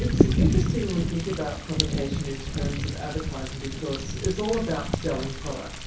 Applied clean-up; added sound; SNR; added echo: none; Thunder; -4 dB; reverberation time 0.6 s.